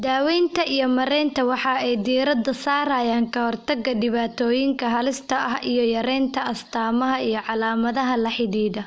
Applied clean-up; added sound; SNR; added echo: none; none; none; none.